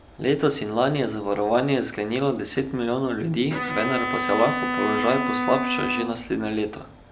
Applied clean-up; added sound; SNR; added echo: none; Bowed string instrument; 3 dB; none.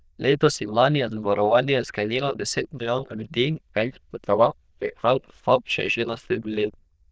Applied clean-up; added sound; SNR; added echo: neural diffusion model UNIVERSE++.